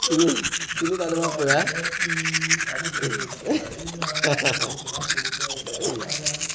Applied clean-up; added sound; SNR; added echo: none; Domestic sounds, home sounds; -1 dB; none.